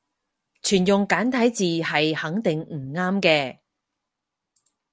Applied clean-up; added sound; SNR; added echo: none; none; none; none.